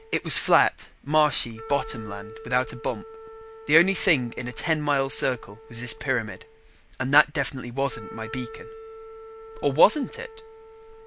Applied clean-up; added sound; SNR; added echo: none; Wind instrument, woodwind instrument; 18 dB; none.